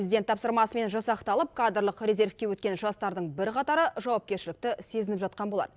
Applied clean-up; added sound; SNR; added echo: none; none; none; none.